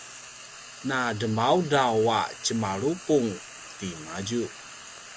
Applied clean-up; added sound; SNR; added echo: none; Frying (food); 16 dB; none.